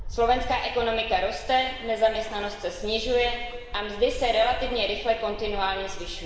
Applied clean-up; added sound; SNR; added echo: none; Fixed-wing aircraft, airplane; 10 dB; reverberation time 1.9 s.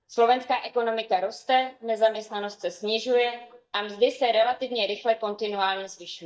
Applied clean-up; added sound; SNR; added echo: neural mask model DeepFilterNet 3.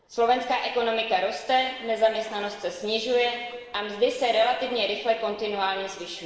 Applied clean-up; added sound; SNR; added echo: neural separator model SepFormer DNS4.